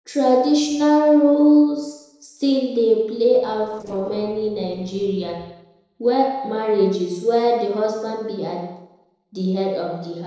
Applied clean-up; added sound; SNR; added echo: neural separator model SepFormer DNS4.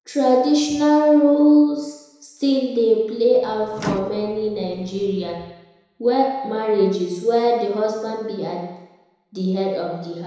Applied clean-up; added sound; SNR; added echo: none; Microwave oven; 16 dB; reverberation time 1.0 s.